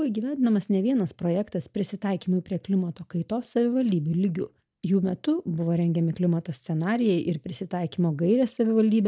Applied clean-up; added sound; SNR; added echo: none; none; none; none.